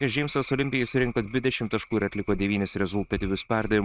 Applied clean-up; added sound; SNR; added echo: neural mask model RNNoise.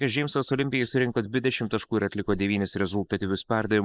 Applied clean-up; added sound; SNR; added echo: neural mask model Resemble Enhance denoiser.